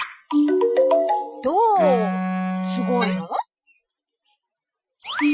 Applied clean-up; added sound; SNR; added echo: classical method Wiener filter.